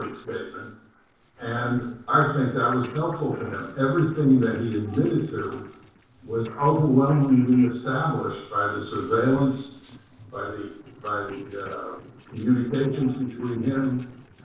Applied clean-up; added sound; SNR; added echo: neural separator model SepFormer DNS4.